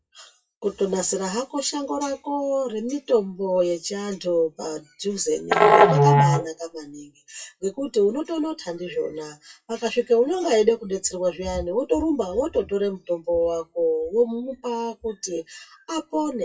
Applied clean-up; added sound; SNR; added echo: classical method WPE with log-MMSE.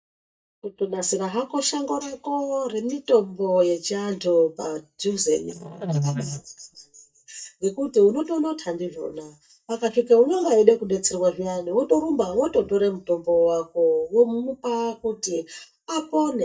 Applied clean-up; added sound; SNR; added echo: neural mask model DeepFilterNet 3.